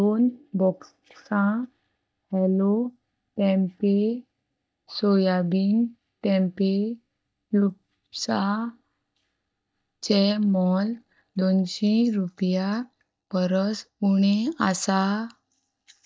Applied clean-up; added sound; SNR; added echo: neural mask model DeepFilterNet 3.